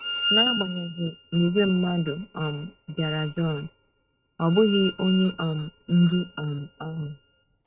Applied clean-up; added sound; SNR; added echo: neural mask model RNNoise.